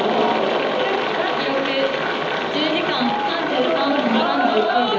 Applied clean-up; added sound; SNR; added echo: none; none; none; reverberation time 1.2 s.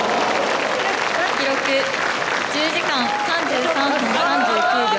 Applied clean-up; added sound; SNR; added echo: none; none; none; none.